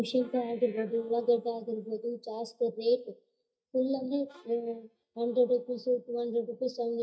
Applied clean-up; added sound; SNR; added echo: neural mask model DeepFilterNet 3.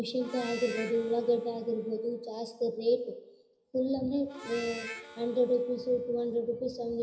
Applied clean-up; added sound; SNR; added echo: none; Harmonica; 16 dB; reverberation time 0.9 s.